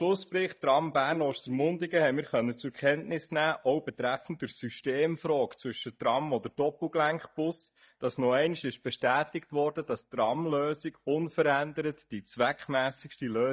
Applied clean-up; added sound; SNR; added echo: neural mask model DeepFilterNet 3.